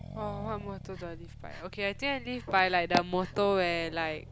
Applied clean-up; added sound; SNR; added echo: none; Breathing + Accelerating, revving, vroom; 13 dB; none.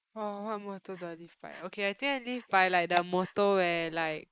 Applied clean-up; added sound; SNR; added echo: neural mask model Resemble Enhance denoiser.